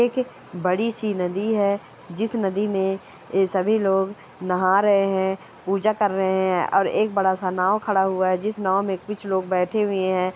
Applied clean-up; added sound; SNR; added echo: none; none; none; none.